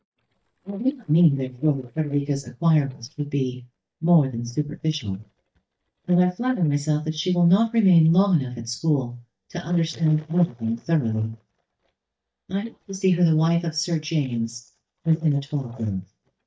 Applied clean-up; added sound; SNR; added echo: neural mask model DeepFilterNet 3.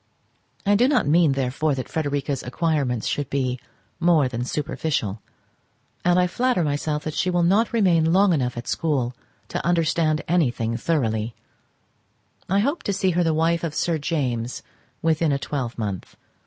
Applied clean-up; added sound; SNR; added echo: none; none; none; none.